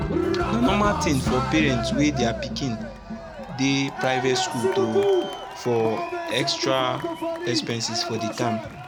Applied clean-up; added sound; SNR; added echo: none; Cheering; 1 dB; none.